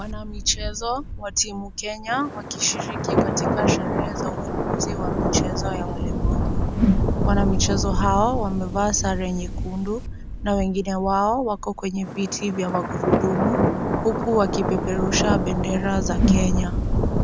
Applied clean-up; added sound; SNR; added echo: none; Whoosh, swoosh, swish + Thunder; -2 dB; none.